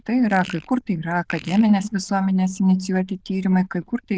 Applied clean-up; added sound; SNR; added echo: neural diffusion model UNIVERSE++.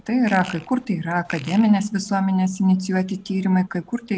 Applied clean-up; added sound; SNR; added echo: none; Fart; 18 dB; none.